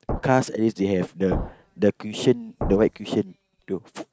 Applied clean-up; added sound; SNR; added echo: neural mask model RNNoise.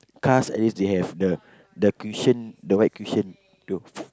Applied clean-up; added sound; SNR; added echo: none; none; none; none.